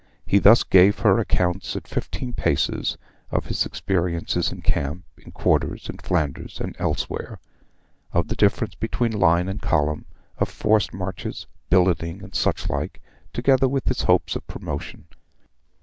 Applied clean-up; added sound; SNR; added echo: none; none; none; none.